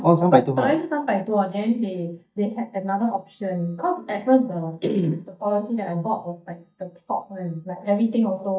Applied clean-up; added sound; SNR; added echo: neural mask model DeepFilterNet 3.